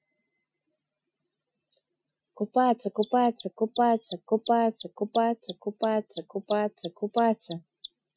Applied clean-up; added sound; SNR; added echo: classical method Wiener filter.